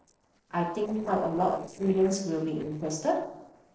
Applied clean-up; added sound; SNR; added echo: neural separator model SepFormer DNS4.